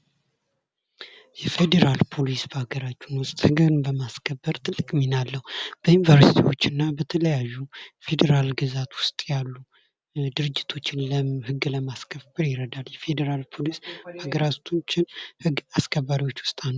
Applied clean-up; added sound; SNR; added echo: none; none; none; none.